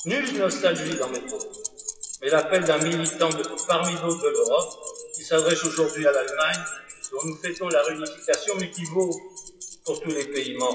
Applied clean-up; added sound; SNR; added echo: classical method WPE with log-MMSE.